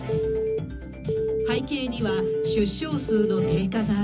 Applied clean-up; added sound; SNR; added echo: none; Telephone; 1 dB; reverberation time 0.4 s.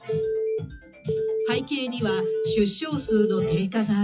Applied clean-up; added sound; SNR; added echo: classical method WPE with log-MMSE.